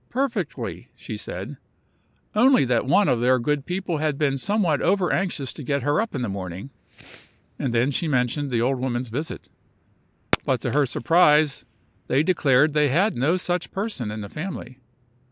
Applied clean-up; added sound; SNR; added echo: none; Fireworks; 18 dB; none.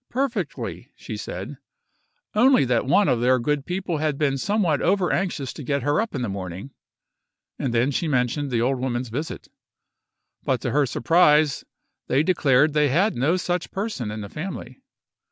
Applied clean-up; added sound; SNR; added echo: none; none; none; none.